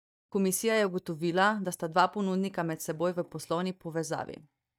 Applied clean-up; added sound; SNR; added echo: neural mask model DeepFilterNet 3.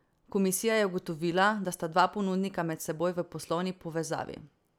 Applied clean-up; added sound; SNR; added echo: none; none; none; none.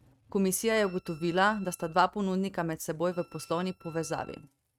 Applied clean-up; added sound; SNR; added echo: neural mask model RNNoise.